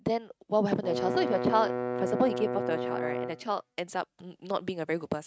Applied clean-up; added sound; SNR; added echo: neural mask model RNNoise.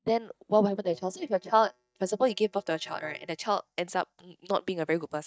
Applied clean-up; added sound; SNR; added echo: neural mask model DeepFilterNet 3.